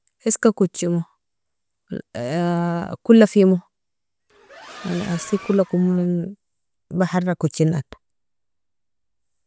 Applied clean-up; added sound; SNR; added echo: none; Accelerating, revving, vroom; 18 dB; none.